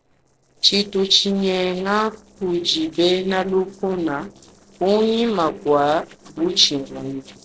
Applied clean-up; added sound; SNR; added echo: neural separator model SepFormer DNS4.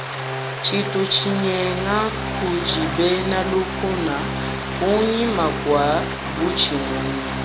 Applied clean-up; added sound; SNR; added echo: none; Organ + Stream; 4 dB; none.